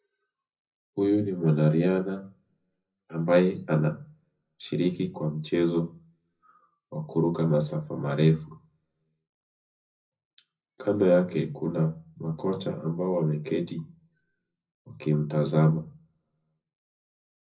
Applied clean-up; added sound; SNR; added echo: none; none; none; reverberation time 0.4 s.